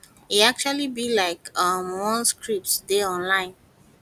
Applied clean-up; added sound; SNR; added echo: none; none; none; none.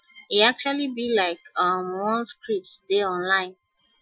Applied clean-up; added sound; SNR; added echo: classical method Wiener filter.